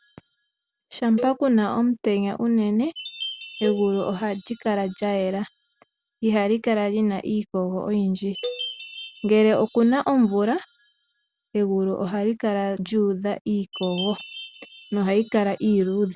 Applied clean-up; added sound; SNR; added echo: none; Cowbell + Chime; 16 dB; none.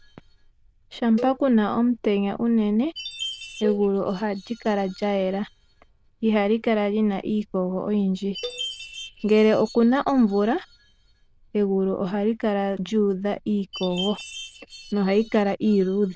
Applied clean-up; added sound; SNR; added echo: neural diffusion model UNIVERSE++.